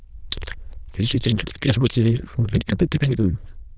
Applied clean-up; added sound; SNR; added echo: neural diffusion model UNIVERSE++.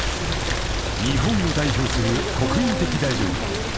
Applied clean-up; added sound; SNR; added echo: none; Rain; 1 dB; none.